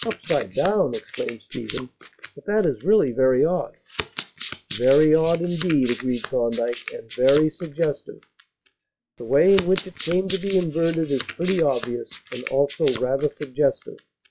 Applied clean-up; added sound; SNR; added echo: classical method log-MMSE.